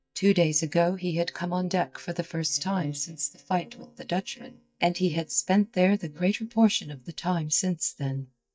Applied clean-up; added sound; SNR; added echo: neural mask model DeepFilterNet 3.